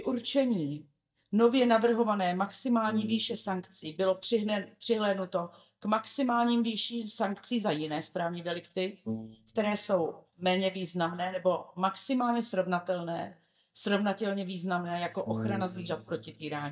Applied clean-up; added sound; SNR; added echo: neural mask model DeepFilterNet 3.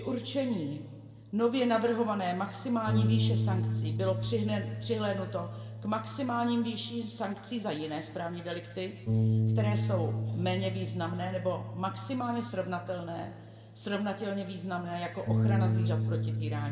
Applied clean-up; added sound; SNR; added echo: none; Bass guitar; 0 dB; reverberation time 1.2 s.